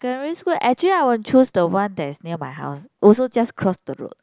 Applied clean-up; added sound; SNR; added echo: none; none; none; none.